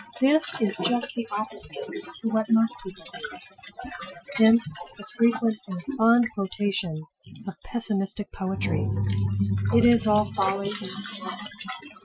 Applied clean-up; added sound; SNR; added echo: classical method Wiener filter.